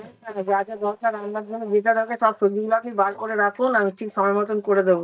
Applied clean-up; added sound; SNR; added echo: neural mask model DeepFilterNet 3.